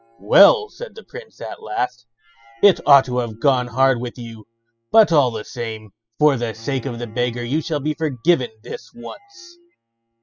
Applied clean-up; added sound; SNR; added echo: classical method spectral subtraction.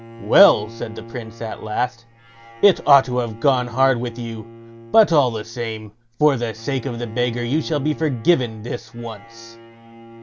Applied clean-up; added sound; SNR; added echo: none; Bowed string instrument; 18 dB; none.